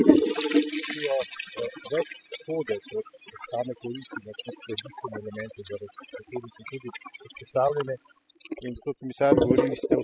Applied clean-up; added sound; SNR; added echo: classical method spectral subtraction.